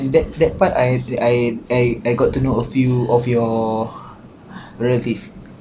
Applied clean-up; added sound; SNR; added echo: none; none; none; none.